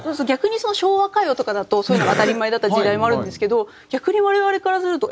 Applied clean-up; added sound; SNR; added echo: none; Cough; 7 dB; none.